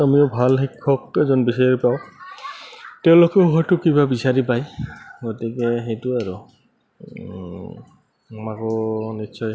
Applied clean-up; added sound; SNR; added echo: none; none; none; none.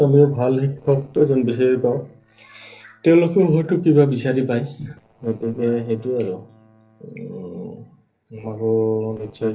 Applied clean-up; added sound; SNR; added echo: neural separator model SepFormer DNS4.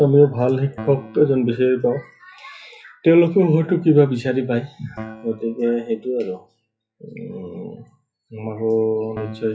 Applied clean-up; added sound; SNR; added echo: classical method WPE with log-MMSE.